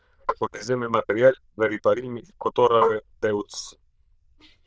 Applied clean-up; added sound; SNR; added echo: neural diffusion model UNIVERSE++.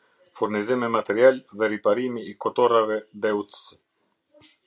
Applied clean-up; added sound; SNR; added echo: none; none; none; none.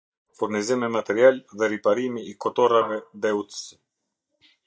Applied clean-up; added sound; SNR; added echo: neural mask model DeepFilterNet 3.